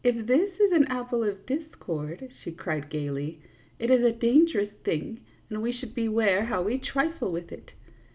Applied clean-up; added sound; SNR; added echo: none; none; none; none.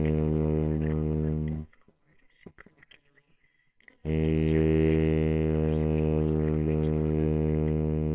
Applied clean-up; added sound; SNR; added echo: neural separator model SepFormer WHAMR!.